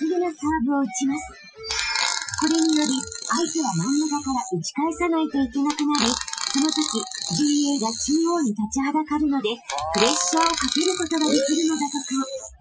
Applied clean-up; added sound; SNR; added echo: classical method Wiener filter.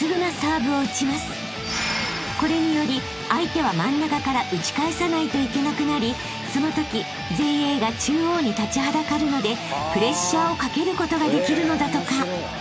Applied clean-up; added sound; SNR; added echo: none; none; none; none.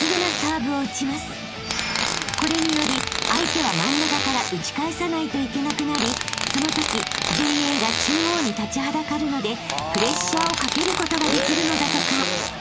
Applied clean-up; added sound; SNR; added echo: none; Fart; 2 dB; none.